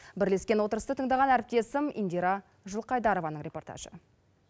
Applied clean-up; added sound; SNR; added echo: none; none; none; none.